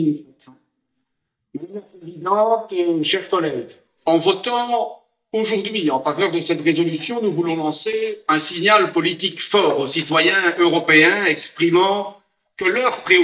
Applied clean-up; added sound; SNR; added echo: neural mask model DeepFilterNet 3.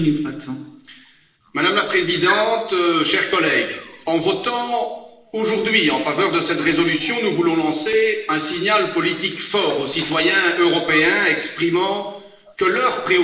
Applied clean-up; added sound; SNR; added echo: neural separator model SepFormer DNS4.